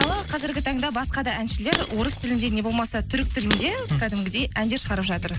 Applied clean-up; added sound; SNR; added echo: none; Shatter / Crushing; 7 dB; none.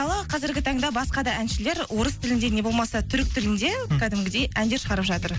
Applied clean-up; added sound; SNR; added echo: none; none; none; none.